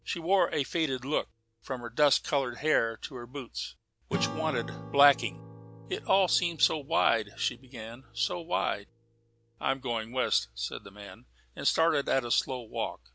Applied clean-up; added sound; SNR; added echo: none; Acoustic guitar / Strum; 16 dB; none.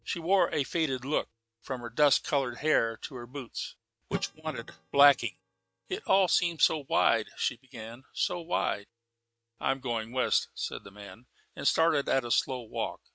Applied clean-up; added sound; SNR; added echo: neural mask model RNNoise.